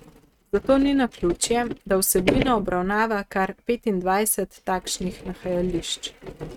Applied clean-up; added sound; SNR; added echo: neural mask model RNNoise.